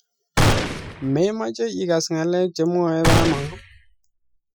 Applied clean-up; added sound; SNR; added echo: classical method Wiener filter.